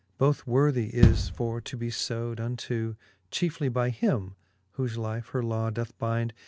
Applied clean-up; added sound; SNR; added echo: none; Bass drum; -1 dB; none.